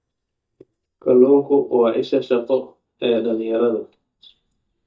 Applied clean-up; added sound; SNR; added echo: neural mask model DeepFilterNet 3.